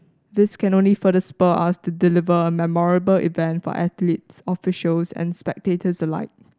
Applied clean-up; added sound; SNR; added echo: none; none; none; none.